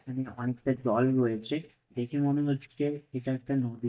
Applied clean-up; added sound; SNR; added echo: neural mask model DeepFilterNet 3.